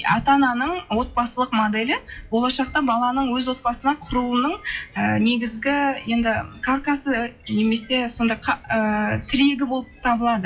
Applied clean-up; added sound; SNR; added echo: classical method WPE with log-MMSE.